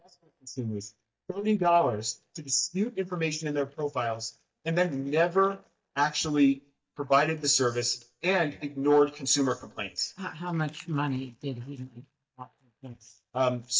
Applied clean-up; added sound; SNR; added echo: neural mask model DeepFilterNet 3.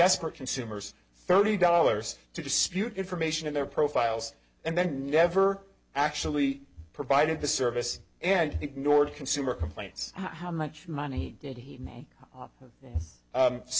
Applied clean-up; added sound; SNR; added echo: none; none; none; none.